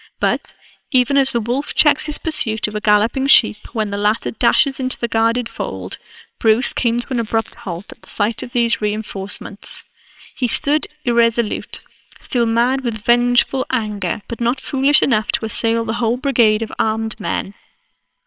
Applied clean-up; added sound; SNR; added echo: neural separator model SepFormer WHAMR!.